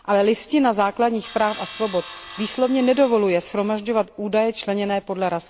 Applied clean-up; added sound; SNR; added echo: none; Sawing; 18 dB; none.